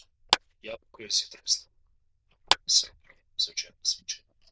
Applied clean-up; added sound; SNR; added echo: neural diffusion model UNIVERSE++.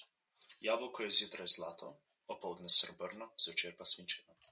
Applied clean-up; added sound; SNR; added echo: none; none; none; none.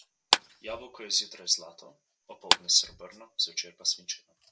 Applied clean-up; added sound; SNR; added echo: none; Clapping; -2 dB; none.